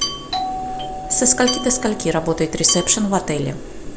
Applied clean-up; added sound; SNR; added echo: none; Dishes, pots, and pans / Glass / Bell + Doorbell; 8 dB; none.